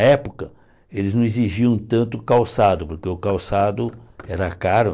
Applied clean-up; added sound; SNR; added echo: neural separator model SepFormer DNS4.